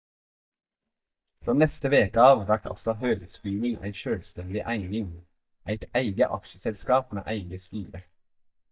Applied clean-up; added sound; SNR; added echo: neural mask model DeepFilterNet 3.